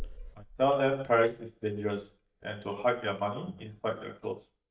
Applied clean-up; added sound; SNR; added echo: neural mask model DeepFilterNet 3.